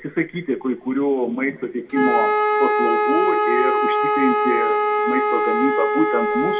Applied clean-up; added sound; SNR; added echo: none; Wind instrument, woodwind instrument; -3 dB; reverberation time 1.1 s.